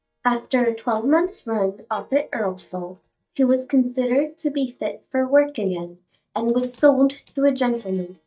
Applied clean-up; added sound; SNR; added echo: neural mask model DeepFilterNet 3.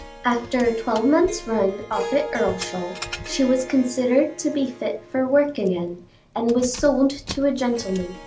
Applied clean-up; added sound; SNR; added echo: none; Harp + Keys jangling; 14 dB; none.